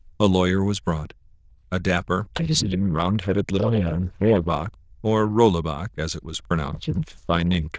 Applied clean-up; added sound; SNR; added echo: neural diffusion model UNIVERSE++.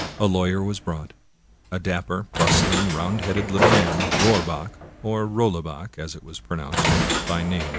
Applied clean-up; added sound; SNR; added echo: none; Train; 1 dB; none.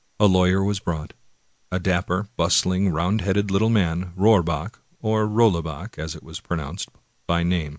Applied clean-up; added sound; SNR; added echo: none; none; none; none.